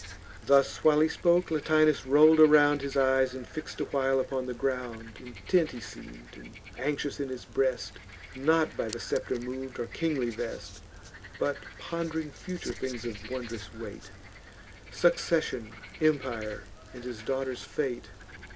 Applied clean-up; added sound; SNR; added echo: none; Frog; 17 dB; reverberation time 0.3 s.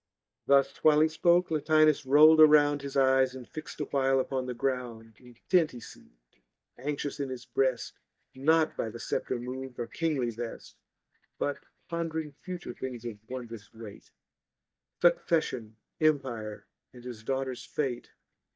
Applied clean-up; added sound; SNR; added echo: neural mask model DeepFilterNet 3.